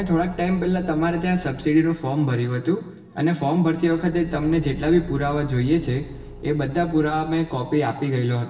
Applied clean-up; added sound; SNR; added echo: none; Engine / Car; 17 dB; reverberation time 1.0 s.